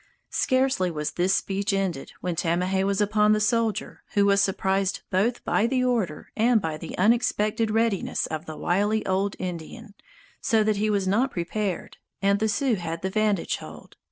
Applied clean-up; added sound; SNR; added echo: none; none; none; none.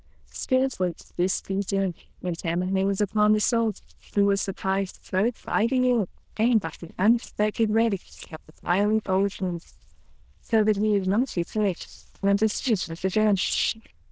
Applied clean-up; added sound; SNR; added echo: neural diffusion model UNIVERSE++.